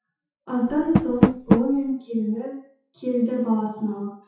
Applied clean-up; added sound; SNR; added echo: classical method WPE with log-MMSE.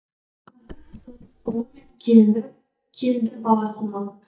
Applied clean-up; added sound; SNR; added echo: neural mask model DeepFilterNet 3.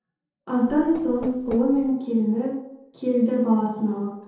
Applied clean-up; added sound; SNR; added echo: neural separator model SepFormer DNS4.